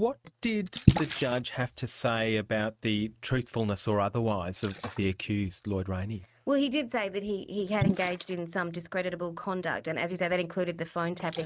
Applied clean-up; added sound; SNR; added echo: neural mask model RNNoise.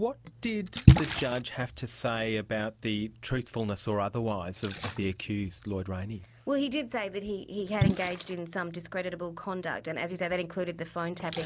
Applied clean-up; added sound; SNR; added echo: none; Splash, splatter; 0 dB; none.